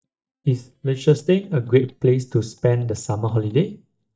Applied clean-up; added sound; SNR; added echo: neural mask model DeepFilterNet 3.